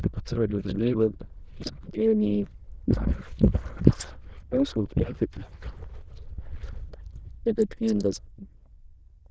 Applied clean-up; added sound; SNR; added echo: neural diffusion model UNIVERSE++.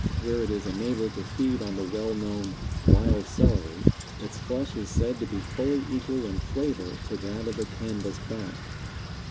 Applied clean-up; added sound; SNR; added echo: none; Wind / Rain; -1 dB; none.